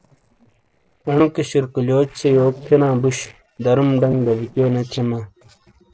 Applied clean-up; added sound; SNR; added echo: neural separator model SepFormer DNS4.